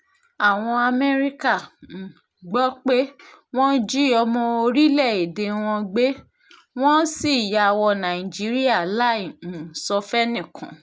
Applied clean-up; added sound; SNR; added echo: none; none; none; none.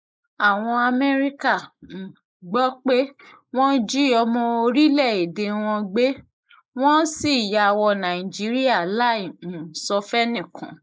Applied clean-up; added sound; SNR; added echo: neural mask model Resemble Enhance denoiser.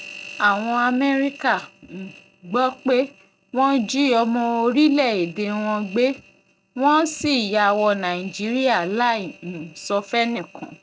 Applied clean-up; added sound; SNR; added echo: neural mask model RNNoise.